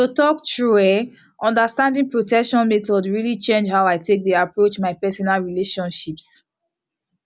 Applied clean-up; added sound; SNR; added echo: none; none; none; none.